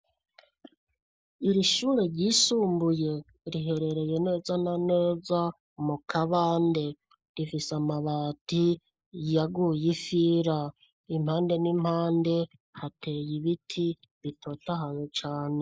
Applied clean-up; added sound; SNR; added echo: neural mask model Resemble Enhance denoiser.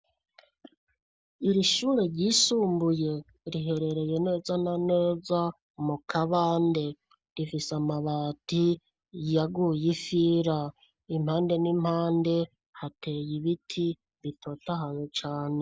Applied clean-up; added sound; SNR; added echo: none; none; none; none.